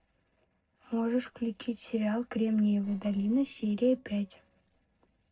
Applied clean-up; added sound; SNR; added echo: neural separator model SepFormer DNS4.